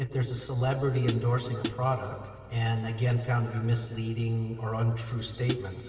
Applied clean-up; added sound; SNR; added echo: none; Hi-hat; 6 dB; reverberation time 2.3 s.